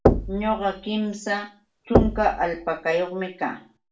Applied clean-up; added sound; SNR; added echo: none; Knock; 0 dB; reverberation time 0.3 s.